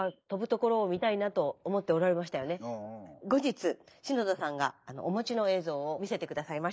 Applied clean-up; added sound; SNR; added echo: neural mask model Resemble Enhance denoiser.